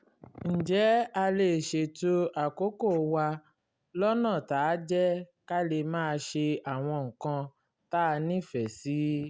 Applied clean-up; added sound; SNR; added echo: none; none; none; none.